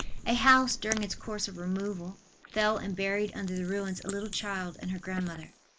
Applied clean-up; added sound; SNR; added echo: neural mask model Resemble Enhance denoiser.